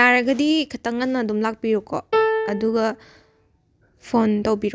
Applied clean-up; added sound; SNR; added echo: none; Piano; 2 dB; none.